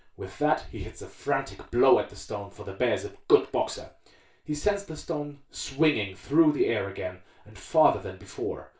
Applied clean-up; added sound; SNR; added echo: none; none; none; reverberation time 0.3 s.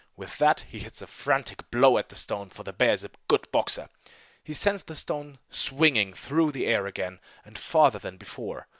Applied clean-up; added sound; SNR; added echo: none; none; none; none.